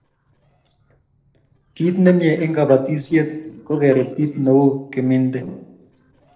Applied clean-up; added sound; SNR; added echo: neural separator model SepFormer DNS4.